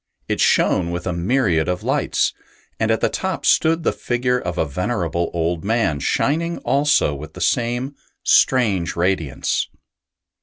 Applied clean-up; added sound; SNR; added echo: none; none; none; none.